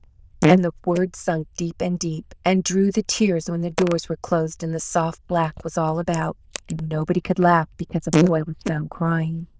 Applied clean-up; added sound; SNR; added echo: neural diffusion model UNIVERSE++.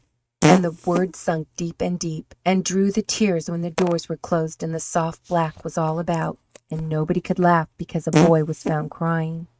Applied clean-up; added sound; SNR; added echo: neural mask model RNNoise.